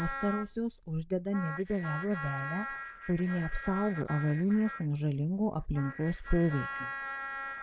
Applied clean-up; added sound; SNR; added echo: neural diffusion model UNIVERSE++.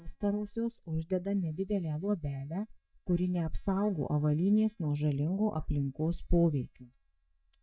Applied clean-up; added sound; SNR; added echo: neural mask model DeepFilterNet 3.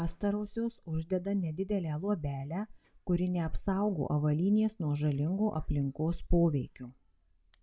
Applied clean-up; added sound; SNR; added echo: none; none; none; none.